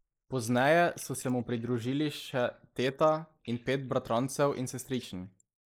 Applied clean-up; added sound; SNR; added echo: neural mask model Resemble Enhance denoiser.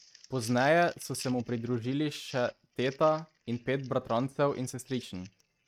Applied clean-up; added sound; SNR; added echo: neural mask model RNNoise.